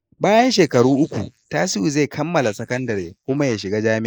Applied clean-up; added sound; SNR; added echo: neural mask model Resemble Enhance denoiser.